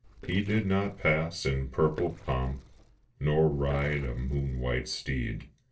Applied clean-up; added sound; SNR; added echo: neural separator model SepFormer DNS4.